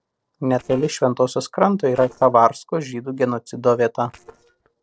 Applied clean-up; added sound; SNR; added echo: neural separator model SepFormer DNS4.